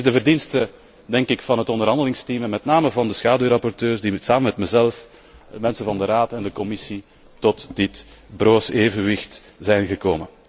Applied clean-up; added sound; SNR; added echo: none; none; none; none.